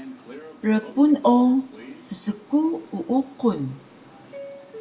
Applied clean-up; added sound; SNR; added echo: none; Subway, metro, underground; 19 dB; reverberation time 0.7 s.